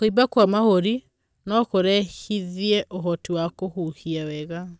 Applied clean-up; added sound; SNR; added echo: neural mask model DeepFilterNet 3.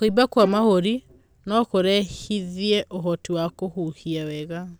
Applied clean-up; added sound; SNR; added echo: none; Bowed string instrument; 16 dB; none.